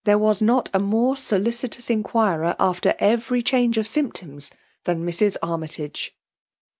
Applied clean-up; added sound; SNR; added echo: none; none; none; none.